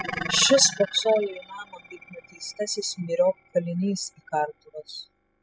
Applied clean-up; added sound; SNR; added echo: classical method spectral subtraction.